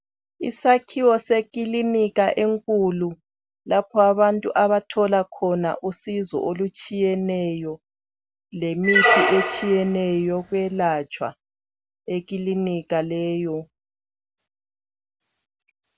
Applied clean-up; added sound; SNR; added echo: none; Squeak; -1 dB; none.